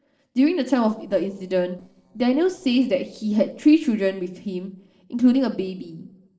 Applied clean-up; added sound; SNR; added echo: neural separator model SepFormer DNS4.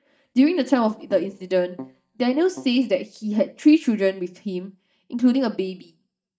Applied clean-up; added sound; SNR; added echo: neural mask model DeepFilterNet 3.